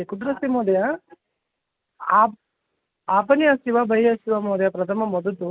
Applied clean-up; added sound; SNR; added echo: none; none; none; none.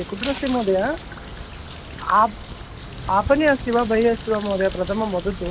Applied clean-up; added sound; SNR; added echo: none; Bird; 12 dB; none.